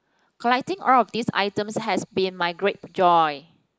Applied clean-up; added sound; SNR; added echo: neural mask model Resemble Enhance denoiser.